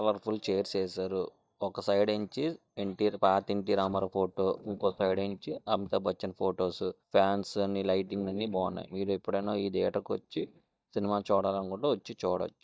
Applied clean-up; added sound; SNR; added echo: neural mask model DeepFilterNet 3.